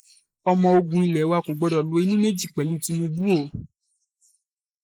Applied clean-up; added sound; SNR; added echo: neural mask model Resemble Enhance denoiser.